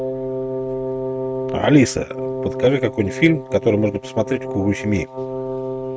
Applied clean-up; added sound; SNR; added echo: neural mask model RNNoise.